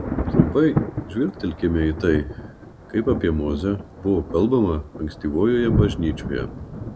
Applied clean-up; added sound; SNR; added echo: none; Thunder; 5 dB; none.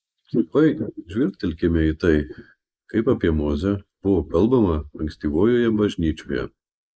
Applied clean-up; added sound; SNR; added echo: neural mask model Resemble Enhance denoiser.